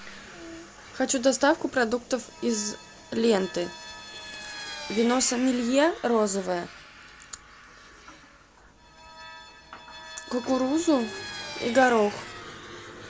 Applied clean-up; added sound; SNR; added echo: none; Vehicle; 15 dB; none.